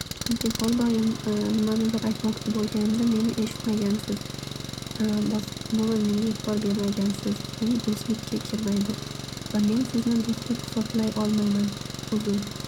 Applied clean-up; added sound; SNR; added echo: none; Engine; 8 dB; none.